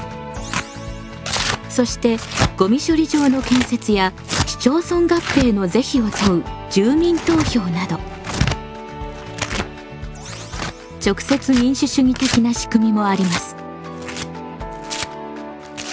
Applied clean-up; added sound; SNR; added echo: none; Tearing; 8 dB; none.